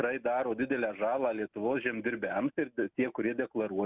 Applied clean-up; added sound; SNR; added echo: none; none; none; none.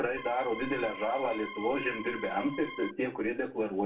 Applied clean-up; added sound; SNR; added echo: none; Organ; 11 dB; reverberation time 0.3 s.